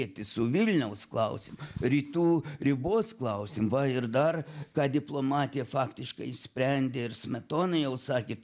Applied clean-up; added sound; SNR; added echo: none; none; none; none.